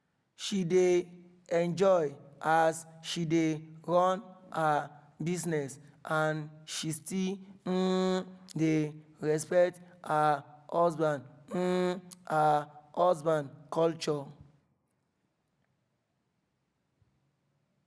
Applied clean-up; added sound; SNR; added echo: none; none; none; none.